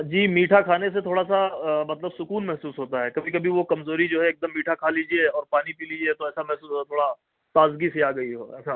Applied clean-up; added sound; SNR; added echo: none; none; none; none.